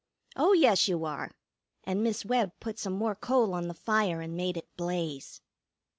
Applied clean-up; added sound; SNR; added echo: none; none; none; none.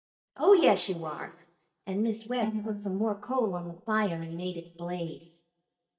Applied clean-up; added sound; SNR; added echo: neural mask model DeepFilterNet 3.